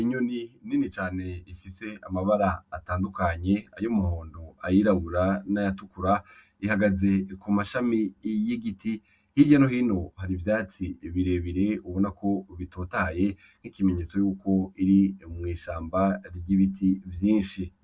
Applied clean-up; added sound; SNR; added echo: none; none; none; none.